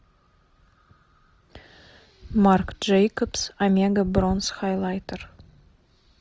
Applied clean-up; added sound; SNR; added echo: none; none; none; none.